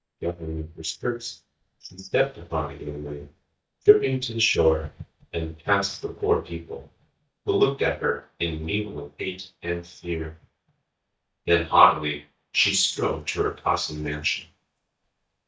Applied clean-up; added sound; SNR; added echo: neural mask model DeepFilterNet 3.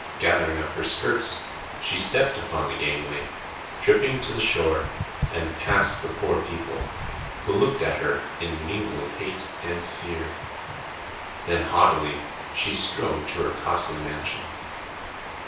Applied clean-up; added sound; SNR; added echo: none; Water; 7 dB; reverberation time 0.6 s.